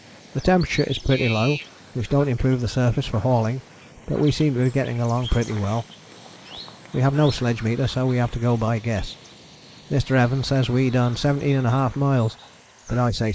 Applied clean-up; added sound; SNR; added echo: neural mask model Resemble Enhance denoiser.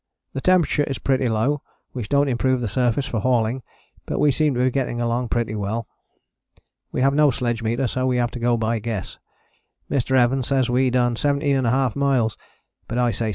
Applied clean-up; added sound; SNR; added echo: none; none; none; none.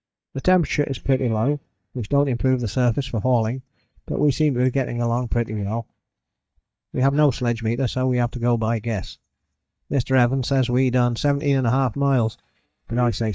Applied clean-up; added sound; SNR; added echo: neural mask model DeepFilterNet 3.